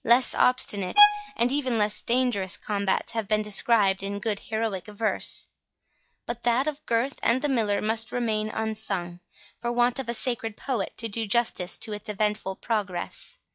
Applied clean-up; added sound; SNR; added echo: classical method log-MMSE.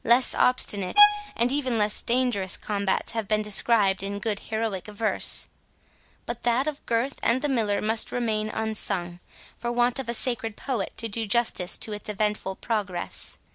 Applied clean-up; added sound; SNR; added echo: none; Bowed string instrument; -1 dB; none.